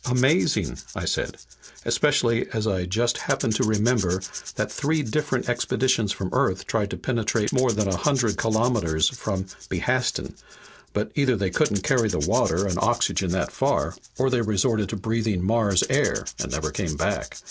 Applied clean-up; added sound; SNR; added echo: none; Rattle / Rattle (instrument); 14 dB; none.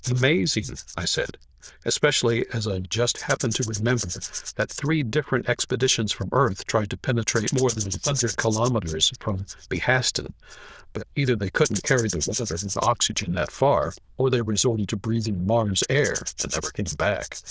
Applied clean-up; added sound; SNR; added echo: neural diffusion model UNIVERSE++.